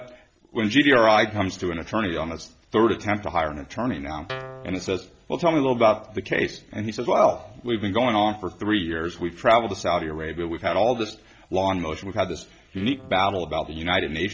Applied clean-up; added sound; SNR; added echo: neural separator model SepFormer DNS4.